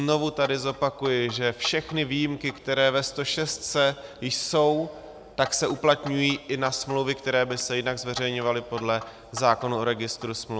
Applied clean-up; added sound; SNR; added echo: none; Clock; 18 dB; none.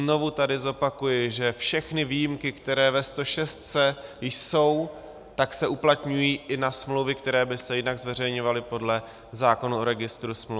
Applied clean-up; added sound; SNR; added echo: none; none; none; none.